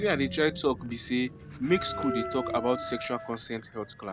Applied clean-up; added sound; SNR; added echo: none; Train + Wind instrument, woodwind instrument; 8 dB; none.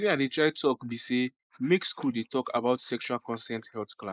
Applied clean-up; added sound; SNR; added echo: neural mask model Resemble Enhance denoiser.